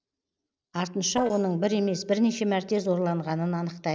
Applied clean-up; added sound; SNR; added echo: neural separator model SepFormer DNS4.